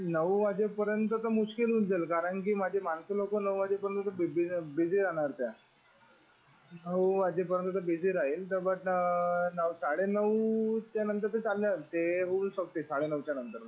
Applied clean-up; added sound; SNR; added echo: classical method log-MMSE.